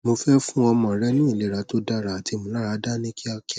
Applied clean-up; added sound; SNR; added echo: neural mask model DeepFilterNet 3.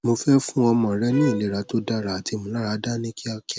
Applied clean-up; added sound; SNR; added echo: none; Bowed string instrument; 16 dB; none.